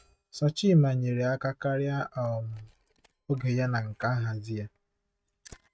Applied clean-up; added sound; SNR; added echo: neural mask model RNNoise.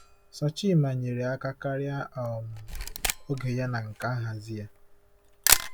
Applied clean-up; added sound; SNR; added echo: none; Camera; 2 dB; none.